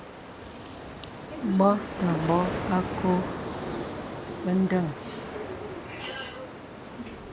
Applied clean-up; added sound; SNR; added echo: none; Ocean; 6 dB; none.